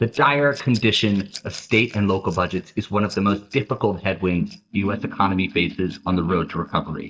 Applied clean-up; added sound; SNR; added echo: neural mask model DeepFilterNet 3.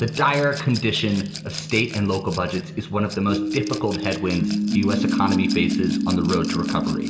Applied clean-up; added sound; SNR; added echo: none; Rattle / Glass; 16 dB; reverberation time 1.1 s.